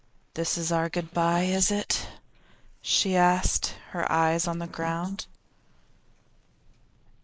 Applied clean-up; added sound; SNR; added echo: neural mask model Resemble Enhance denoiser.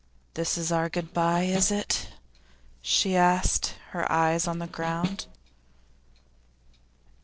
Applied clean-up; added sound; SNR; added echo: neural separator model SepFormer DNS4.